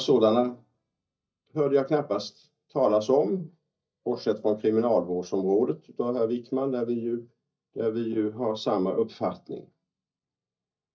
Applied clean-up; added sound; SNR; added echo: neural mask model DeepFilterNet 3.